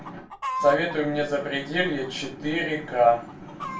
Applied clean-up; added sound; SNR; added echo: none; Chicken, rooster; 11 dB; reverberation time 0.3 s.